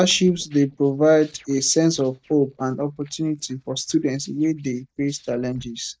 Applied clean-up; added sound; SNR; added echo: neural mask model DeepFilterNet 3.